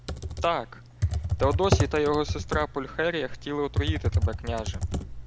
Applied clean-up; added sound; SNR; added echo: none; Computer keyboard; 0 dB; none.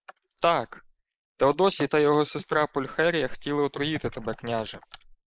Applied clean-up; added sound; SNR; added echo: neural mask model Resemble Enhance denoiser.